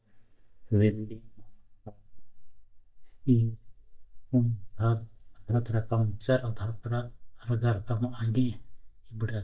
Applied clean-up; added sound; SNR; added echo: neural mask model DeepFilterNet 3.